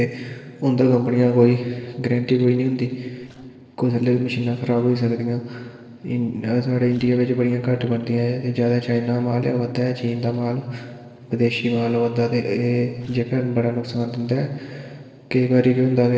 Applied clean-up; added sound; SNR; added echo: neural separator model SepFormer DNS4.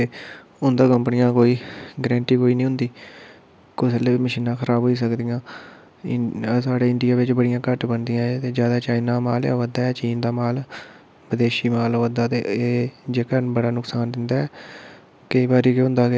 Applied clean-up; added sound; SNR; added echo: none; none; none; none.